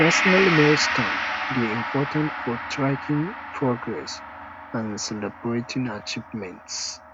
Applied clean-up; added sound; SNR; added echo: none; Gong; 3 dB; none.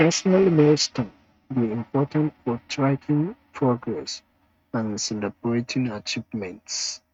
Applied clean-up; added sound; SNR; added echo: neural mask model RNNoise.